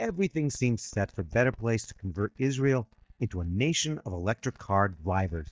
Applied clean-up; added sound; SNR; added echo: neural mask model DeepFilterNet 3.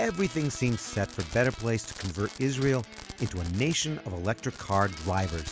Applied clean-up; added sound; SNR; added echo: none; Fireworks; 16 dB; none.